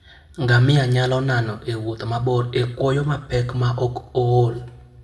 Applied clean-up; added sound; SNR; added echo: none; none; none; reverberation time 0.7 s.